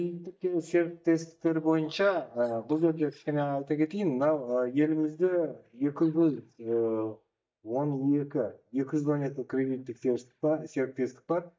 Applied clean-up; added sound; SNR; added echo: neural mask model DeepFilterNet 3.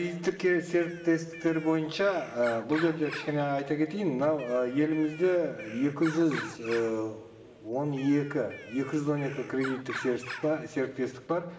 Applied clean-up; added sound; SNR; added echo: none; Bird; 15 dB; reverberation time 0.9 s.